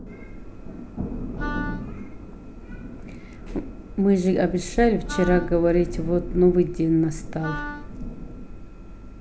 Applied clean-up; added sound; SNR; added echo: none; Thunder + Wind instrument, woodwind instrument; 8 dB; none.